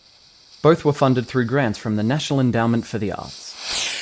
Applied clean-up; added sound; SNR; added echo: none; Fireworks; 14 dB; none.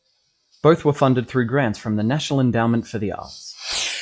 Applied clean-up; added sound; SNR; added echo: classical method log-MMSE.